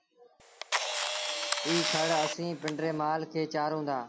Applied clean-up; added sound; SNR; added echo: none; Camera; 0 dB; none.